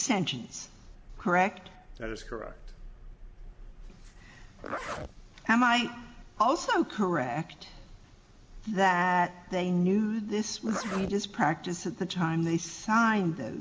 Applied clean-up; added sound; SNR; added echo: none; Zipper (clothing); 11 dB; none.